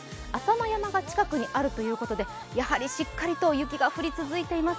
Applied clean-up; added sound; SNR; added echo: none; none; none; none.